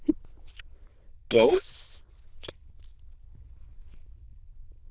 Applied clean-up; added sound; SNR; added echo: neural diffusion model UNIVERSE++.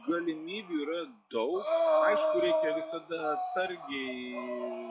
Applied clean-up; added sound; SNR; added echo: classical method log-MMSE.